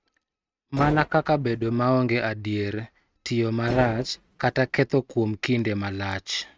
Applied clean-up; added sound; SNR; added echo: neural mask model RNNoise.